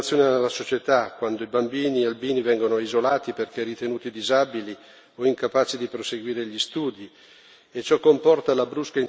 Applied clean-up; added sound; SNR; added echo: none; none; none; none.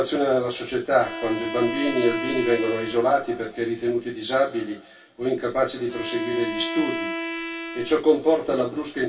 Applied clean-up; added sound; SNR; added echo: none; Bowed string instrument; 9 dB; reverberation time 0.2 s.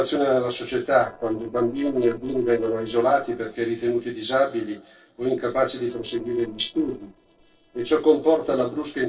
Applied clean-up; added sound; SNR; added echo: neural separator model SepFormer DNS4.